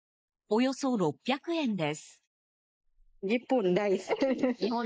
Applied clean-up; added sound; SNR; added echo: neural mask model Resemble Enhance denoiser.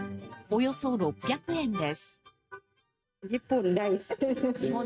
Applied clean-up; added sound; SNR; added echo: neural mask model RNNoise.